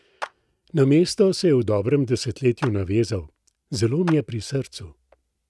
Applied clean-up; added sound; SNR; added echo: neural mask model RNNoise.